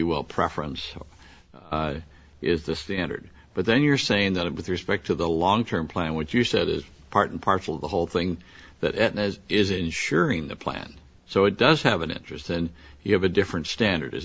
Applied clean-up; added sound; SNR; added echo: none; none; none; none.